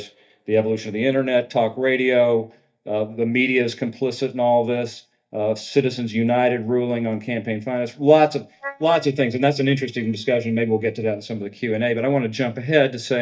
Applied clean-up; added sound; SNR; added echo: neural mask model DeepFilterNet 3.